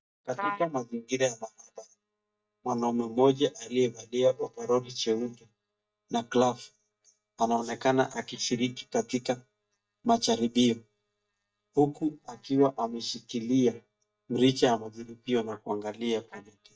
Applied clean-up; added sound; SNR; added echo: neural mask model DeepFilterNet 3.